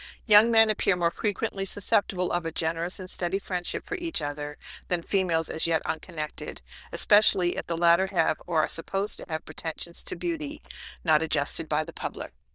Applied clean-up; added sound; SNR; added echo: neural diffusion model UNIVERSE++.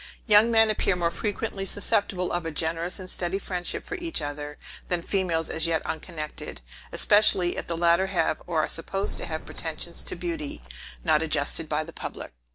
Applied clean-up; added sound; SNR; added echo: none; Boom; 8 dB; none.